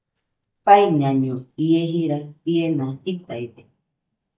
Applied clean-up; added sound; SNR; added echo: neural mask model DeepFilterNet 3.